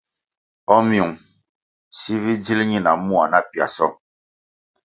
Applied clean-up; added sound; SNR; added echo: none; none; none; none.